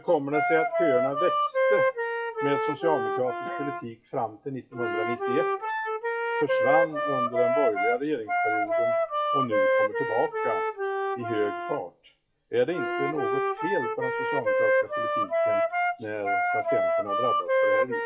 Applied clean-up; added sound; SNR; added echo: classical method WPE with log-MMSE.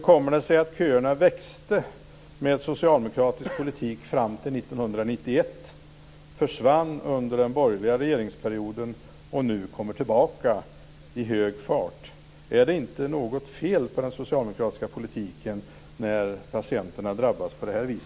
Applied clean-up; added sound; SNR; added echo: none; none; none; none.